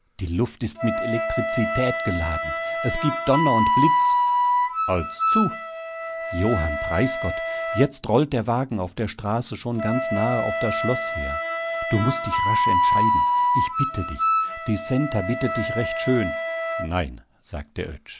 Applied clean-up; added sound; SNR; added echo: none; Wind instrument, woodwind instrument; -1 dB; none.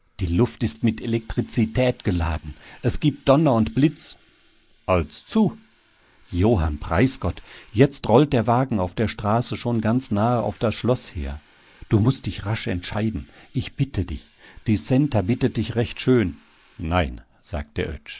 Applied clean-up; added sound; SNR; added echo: neural mask model Resemble Enhance denoiser.